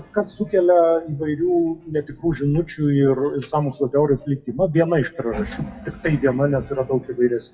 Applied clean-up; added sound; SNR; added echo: classical method WPE with log-MMSE.